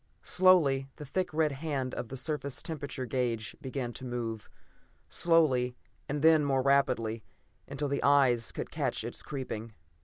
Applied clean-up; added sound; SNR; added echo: none; none; none; none.